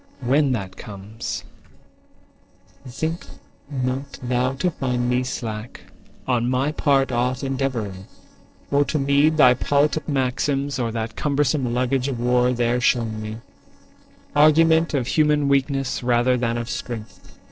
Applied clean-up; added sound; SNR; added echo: neural separator model SepFormer DNS4.